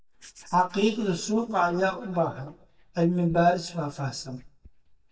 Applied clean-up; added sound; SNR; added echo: neural mask model DeepFilterNet 3.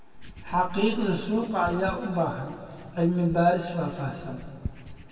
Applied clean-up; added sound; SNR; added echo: none; Writing; 17 dB; reverberation time 2.0 s.